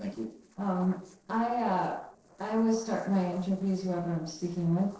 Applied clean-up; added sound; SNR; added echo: neural separator model SepFormer DNS4.